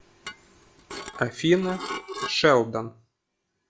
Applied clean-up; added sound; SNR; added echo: classical method log-MMSE.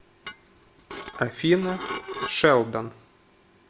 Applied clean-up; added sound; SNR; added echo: none; Dishes, pots, and pans / Glass; 10 dB; none.